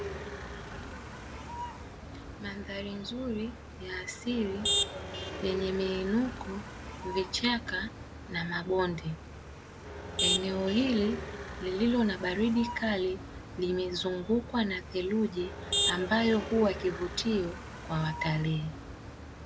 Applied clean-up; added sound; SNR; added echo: none; Motor vehicle (road); 6 dB; none.